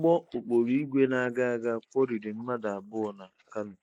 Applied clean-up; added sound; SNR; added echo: neural mask model Resemble Enhance denoiser.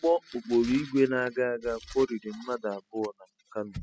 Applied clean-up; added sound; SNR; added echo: classical method spectral subtraction.